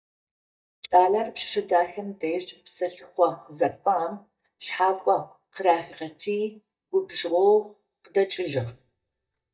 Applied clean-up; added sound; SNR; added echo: neural mask model DeepFilterNet 3.